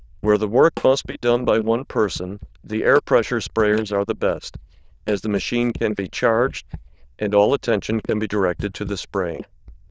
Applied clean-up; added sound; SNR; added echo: neural diffusion model UNIVERSE++.